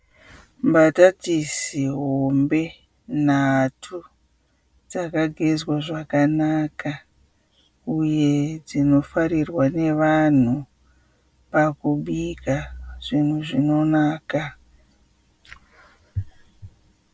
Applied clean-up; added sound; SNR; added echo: none; none; none; none.